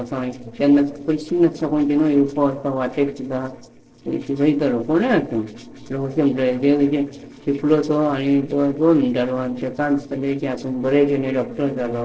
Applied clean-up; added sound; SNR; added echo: neural separator model SepFormer DNS4.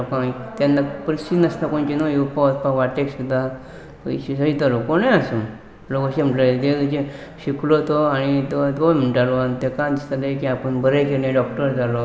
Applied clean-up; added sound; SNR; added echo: none; none; none; none.